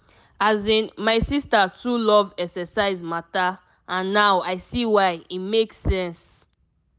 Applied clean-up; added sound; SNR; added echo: none; none; none; none.